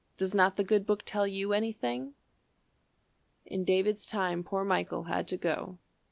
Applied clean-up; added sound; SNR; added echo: none; none; none; none.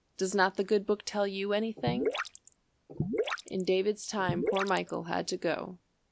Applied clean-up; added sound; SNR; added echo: none; Gurgling / Liquid; 3 dB; none.